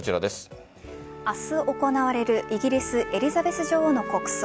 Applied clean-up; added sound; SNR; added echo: none; none; none; none.